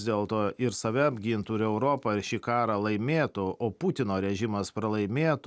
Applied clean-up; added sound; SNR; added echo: none; none; none; none.